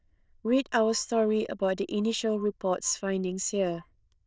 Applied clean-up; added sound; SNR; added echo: neural diffusion model UNIVERSE++.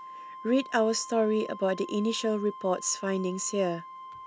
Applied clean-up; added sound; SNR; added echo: none; Wind instrument, woodwind instrument; 15 dB; none.